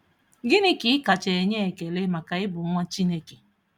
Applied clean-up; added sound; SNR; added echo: none; none; none; none.